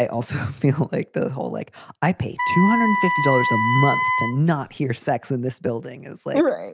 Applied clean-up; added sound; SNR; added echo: none; Wind instrument, woodwind instrument; 0 dB; none.